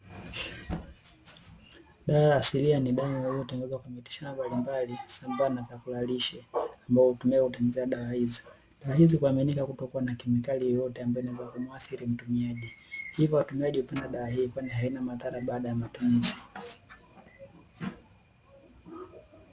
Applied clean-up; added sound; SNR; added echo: none; Guitar; 19 dB; none.